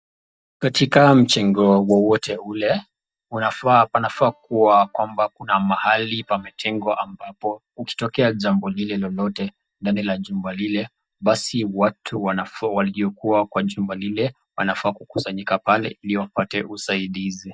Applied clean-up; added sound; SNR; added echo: neural mask model DeepFilterNet 3.